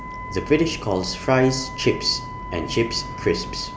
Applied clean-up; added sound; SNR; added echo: none; Wind instrument, woodwind instrument; 13 dB; none.